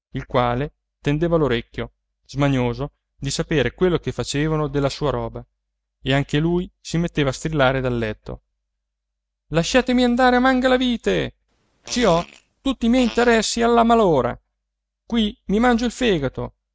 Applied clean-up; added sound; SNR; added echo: neural mask model RNNoise.